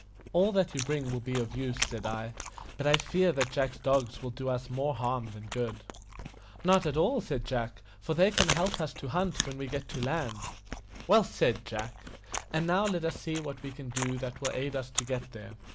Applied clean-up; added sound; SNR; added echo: none; Chewing, mastication; 8 dB; none.